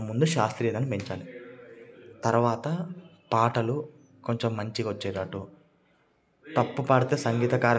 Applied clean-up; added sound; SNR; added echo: none; none; none; none.